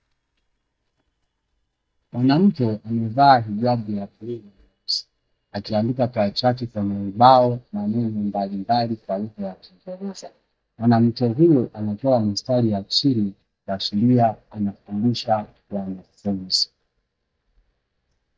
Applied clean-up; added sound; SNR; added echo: neural mask model DeepFilterNet 3.